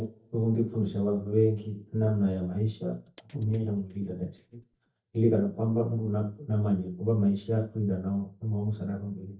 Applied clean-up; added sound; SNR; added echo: neural mask model DeepFilterNet 3.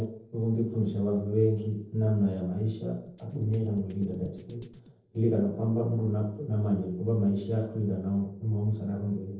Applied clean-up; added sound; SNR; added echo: neural separator model SepFormer DNS4.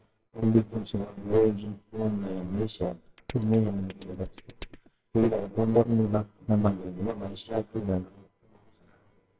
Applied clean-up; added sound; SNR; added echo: neural separator model SepFormer WHAMR!.